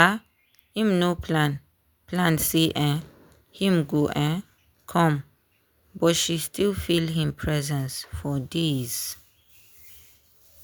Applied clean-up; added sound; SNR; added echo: none; none; none; none.